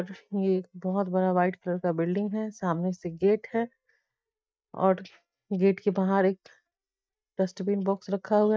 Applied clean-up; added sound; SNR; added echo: neural mask model DeepFilterNet 3.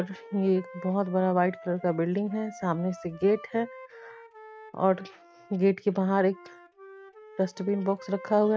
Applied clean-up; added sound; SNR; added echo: none; Wind instrument, woodwind instrument; 19 dB; none.